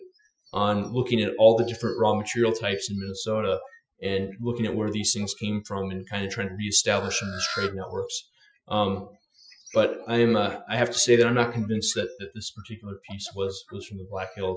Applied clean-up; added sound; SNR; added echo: classical method Wiener filter.